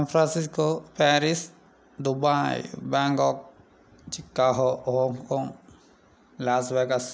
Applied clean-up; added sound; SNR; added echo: none; none; none; none.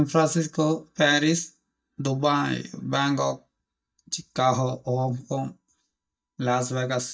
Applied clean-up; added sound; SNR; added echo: neural mask model DeepFilterNet 3.